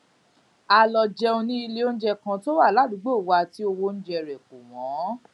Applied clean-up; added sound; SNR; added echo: none; none; none; none.